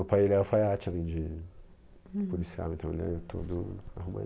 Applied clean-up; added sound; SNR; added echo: none; none; none; none.